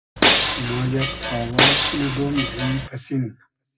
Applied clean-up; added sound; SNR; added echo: none; Shatter; -4 dB; reverberation time 0.2 s.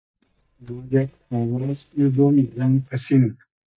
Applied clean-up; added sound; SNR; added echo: neural mask model DeepFilterNet 3.